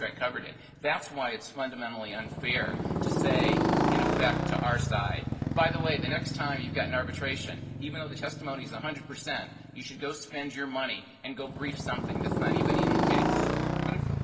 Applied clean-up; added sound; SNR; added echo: none; Motorcycle; -3 dB; reverberation time 1.5 s.